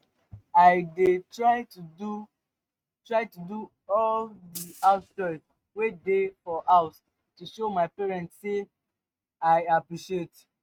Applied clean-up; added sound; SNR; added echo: neural mask model RNNoise.